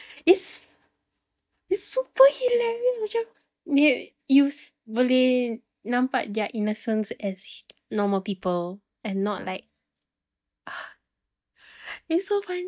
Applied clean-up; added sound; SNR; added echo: neural mask model DeepFilterNet 3.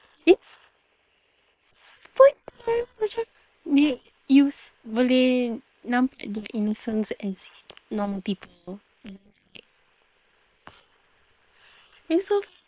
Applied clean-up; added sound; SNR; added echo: neural separator model SepFormer WHAM!.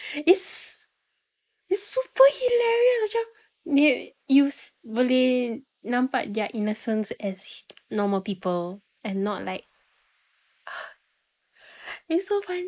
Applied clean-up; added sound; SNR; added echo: neural mask model Resemble Enhance denoiser.